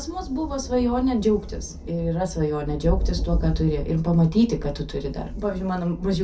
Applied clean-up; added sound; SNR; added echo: none; Thunder; 6 dB; reverberation time 0.3 s.